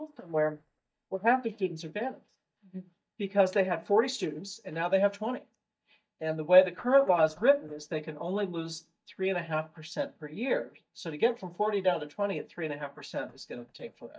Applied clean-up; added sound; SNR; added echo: neural mask model DeepFilterNet 3.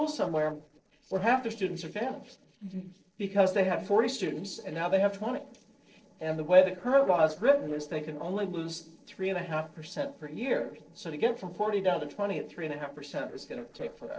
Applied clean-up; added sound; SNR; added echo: neural separator model SepFormer DNS4.